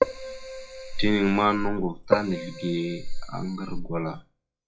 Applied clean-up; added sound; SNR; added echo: classical method WPE with log-MMSE.